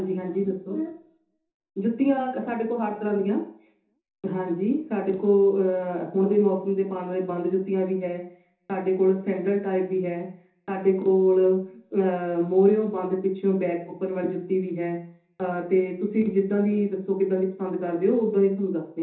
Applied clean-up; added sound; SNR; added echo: none; none; none; reverberation time 0.6 s.